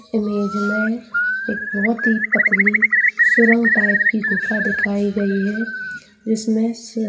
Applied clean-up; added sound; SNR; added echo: none; Bird; -1 dB; reverberation time 1.6 s.